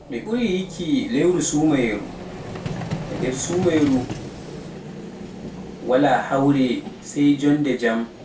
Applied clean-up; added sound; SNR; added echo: none; Vehicle; 11 dB; reverberation time 0.2 s.